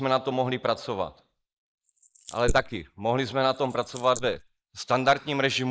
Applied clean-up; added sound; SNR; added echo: neural mask model Resemble Enhance denoiser.